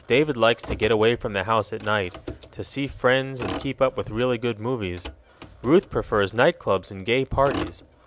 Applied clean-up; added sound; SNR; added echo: none; Motor vehicle (road); 15 dB; none.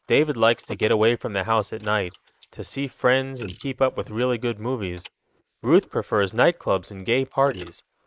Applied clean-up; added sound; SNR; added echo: neural mask model Resemble Enhance denoiser.